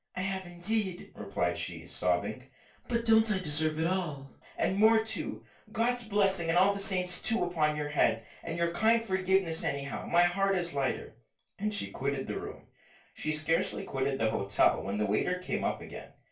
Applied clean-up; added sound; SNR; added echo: none; none; none; reverberation time 0.2 s.